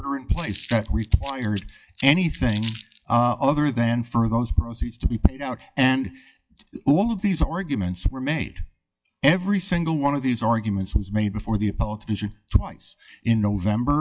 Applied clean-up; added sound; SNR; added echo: classical method log-MMSE.